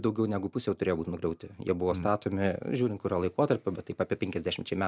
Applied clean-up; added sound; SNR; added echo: none; none; none; none.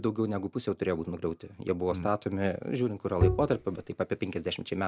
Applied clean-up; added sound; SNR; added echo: none; Bowed string instrument; -2 dB; none.